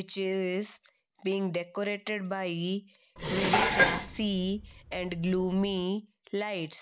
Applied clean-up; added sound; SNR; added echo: none; Dishes, pots, and pans; -1 dB; none.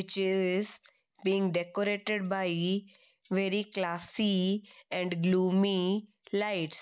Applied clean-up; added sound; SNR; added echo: none; none; none; none.